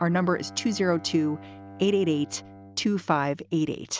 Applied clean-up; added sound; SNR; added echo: none; Bowed string instrument; 19 dB; none.